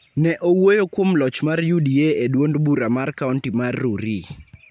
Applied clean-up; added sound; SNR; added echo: none; none; none; none.